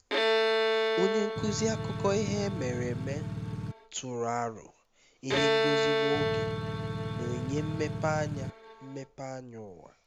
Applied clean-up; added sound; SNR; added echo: none; Bowed string instrument + Engine / Truck / Car; -3 dB; none.